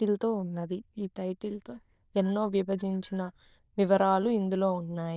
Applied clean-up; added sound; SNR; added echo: neural diffusion model UNIVERSE++.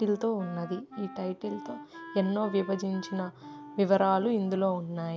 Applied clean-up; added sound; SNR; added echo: none; Wind instrument, woodwind instrument; 16 dB; none.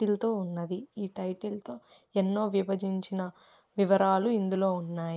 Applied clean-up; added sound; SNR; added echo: neural mask model Resemble Enhance denoiser.